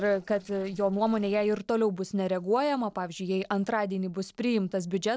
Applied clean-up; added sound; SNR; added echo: neural separator model SepFormer DNS4.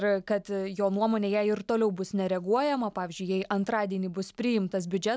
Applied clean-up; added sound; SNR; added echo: none; none; none; none.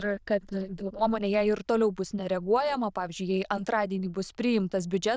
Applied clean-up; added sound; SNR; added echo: neural diffusion model UNIVERSE++.